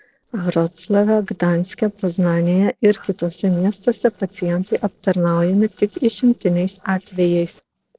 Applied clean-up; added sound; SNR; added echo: neural separator model SepFormer DNS4.